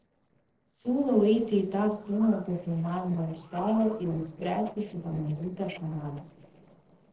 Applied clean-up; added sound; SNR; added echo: neural separator model SepFormer DNS4.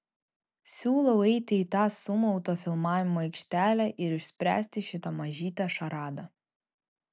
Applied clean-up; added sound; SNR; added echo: none; none; none; none.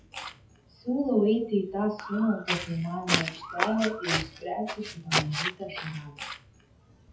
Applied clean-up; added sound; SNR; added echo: classical method WPE with log-MMSE.